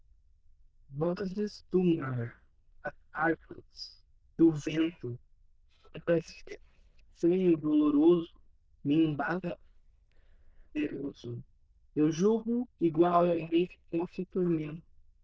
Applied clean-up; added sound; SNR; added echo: neural diffusion model UNIVERSE++.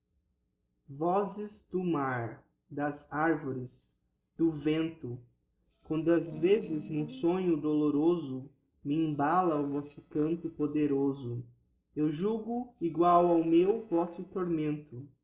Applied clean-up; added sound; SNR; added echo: neural separator model SepFormer DNS4.